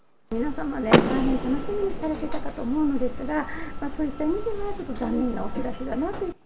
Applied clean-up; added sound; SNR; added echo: none; Door / Car; 5 dB; none.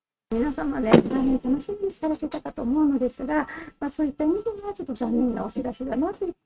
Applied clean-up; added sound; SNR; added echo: neural mask model RNNoise.